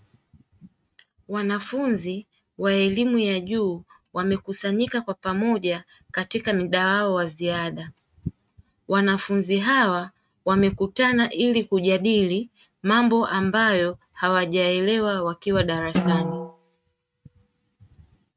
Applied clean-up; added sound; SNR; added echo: neural mask model RNNoise.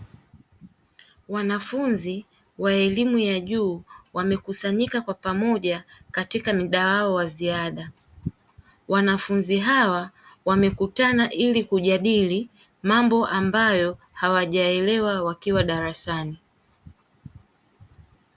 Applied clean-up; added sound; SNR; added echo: none; none; none; none.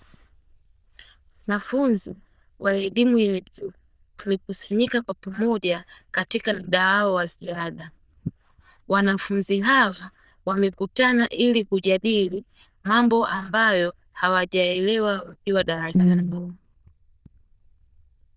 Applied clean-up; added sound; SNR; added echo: neural diffusion model UNIVERSE++.